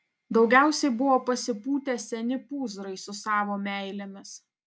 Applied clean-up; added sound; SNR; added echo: none; none; none; none.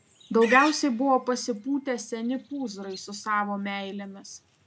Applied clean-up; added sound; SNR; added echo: none; Livestock, farm animals, working animals; 15 dB; none.